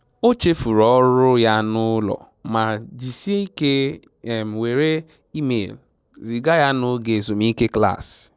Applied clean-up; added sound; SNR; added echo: none; none; none; none.